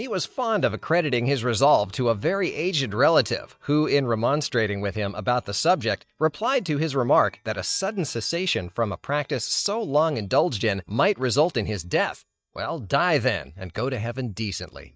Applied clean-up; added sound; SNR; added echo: neural mask model DeepFilterNet 3.